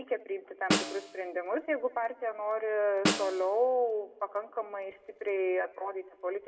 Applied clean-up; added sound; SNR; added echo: none; Snare drum; 4 dB; reverberation time 0.4 s.